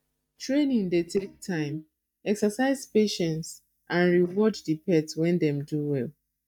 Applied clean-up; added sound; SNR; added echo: neural mask model DeepFilterNet 3.